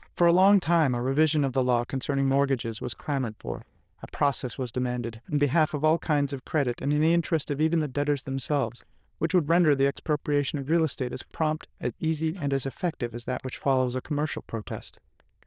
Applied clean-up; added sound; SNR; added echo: neural diffusion model UNIVERSE++.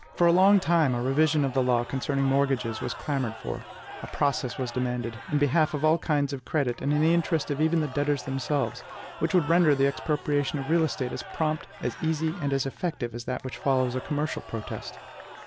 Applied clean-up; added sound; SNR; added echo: none; Crowd / Cheering; 16 dB; none.